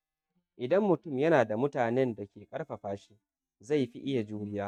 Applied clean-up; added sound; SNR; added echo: neural mask model DeepFilterNet 3.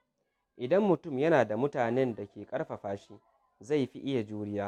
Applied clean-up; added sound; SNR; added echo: none; none; none; none.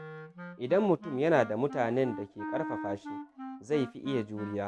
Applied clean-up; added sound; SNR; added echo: none; Wind instrument, woodwind instrument; 11 dB; none.